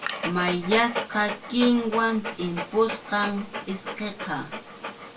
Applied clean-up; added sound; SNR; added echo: none; Dog; 8 dB; reverberation time 0.2 s.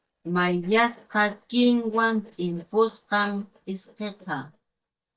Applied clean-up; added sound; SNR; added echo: neural mask model DeepFilterNet 3.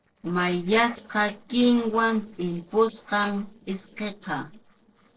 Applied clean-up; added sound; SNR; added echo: neural separator model SepFormer DNS4.